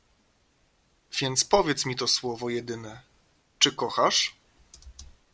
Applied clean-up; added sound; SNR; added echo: none; none; none; none.